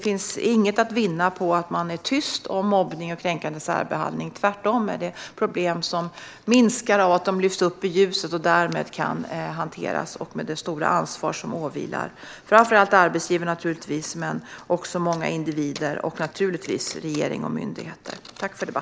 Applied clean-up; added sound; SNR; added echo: none; none; none; none.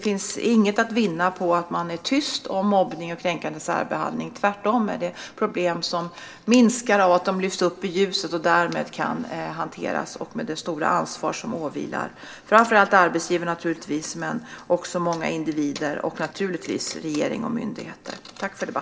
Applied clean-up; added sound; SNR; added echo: none; none; none; reverberation time 0.2 s.